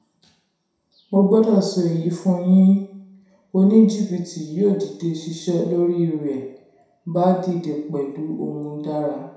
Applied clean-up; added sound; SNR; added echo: none; none; none; reverberation time 0.7 s.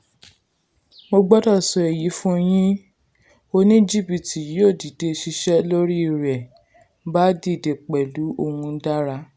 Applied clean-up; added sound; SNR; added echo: none; none; none; none.